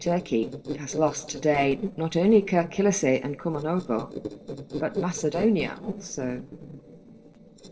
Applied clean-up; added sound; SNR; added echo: neural separator model SepFormer DNS4.